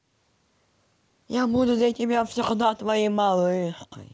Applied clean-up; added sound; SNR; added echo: none; none; none; none.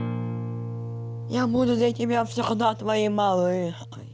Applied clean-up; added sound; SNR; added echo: none; Acoustic guitar; 8 dB; none.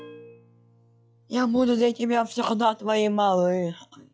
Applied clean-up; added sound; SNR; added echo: classical method log-MMSE.